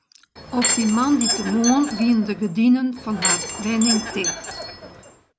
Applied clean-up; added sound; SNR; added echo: none; Door / Chime; 4 dB; none.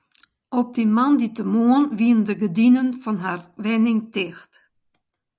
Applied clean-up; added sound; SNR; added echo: none; none; none; none.